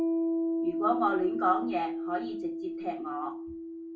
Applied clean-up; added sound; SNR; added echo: none; Piano; -1 dB; reverberation time 0.2 s.